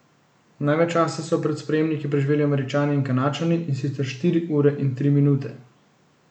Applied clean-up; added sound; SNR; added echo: none; none; none; none.